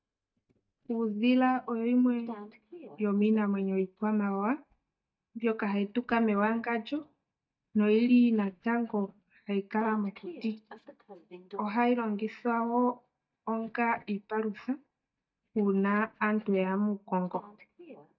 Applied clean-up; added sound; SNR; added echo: neural mask model DeepFilterNet 3.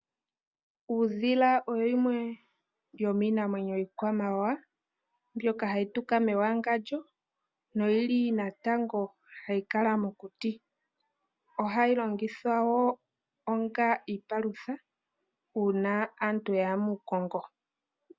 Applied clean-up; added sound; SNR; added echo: none; none; none; none.